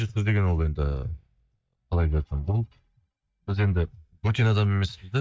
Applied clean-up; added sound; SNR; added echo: neural mask model DeepFilterNet 3.